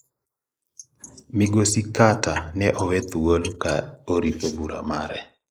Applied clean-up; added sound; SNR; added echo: neural mask model Resemble Enhance denoiser.